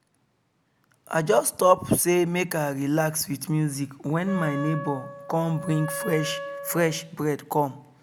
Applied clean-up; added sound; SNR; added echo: none; Wind instrument, woodwind instrument; 10 dB; none.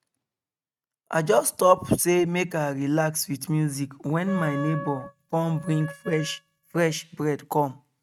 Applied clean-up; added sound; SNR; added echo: neural mask model RNNoise.